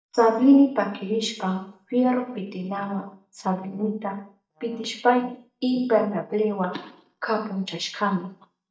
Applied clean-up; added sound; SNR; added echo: neural mask model DeepFilterNet 3.